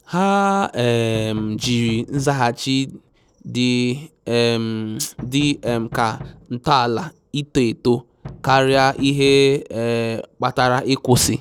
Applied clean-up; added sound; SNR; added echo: none; Knock; 17 dB; none.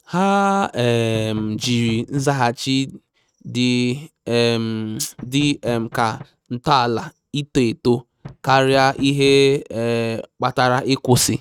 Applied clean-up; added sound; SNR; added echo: neural mask model RNNoise.